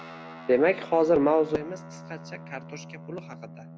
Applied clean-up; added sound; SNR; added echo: none; Guitar; 16 dB; none.